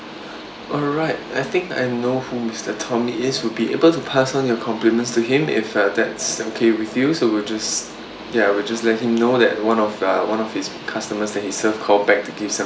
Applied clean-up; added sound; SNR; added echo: none; none; none; none.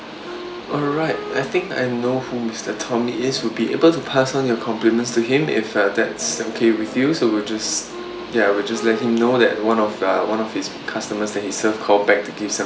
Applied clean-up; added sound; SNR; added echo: none; Wind instrument, woodwind instrument; 17 dB; none.